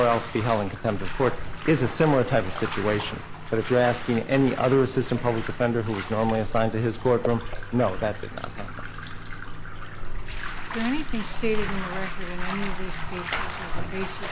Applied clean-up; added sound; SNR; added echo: none; Bathtub (filling or washing); 4 dB; none.